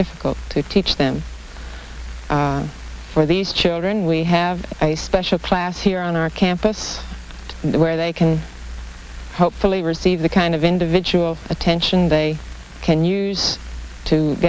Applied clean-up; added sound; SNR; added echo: none; none; none; none.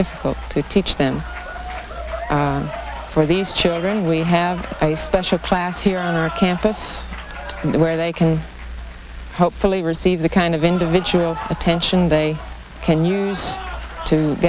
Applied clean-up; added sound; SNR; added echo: none; Applause / Cheering; 14 dB; none.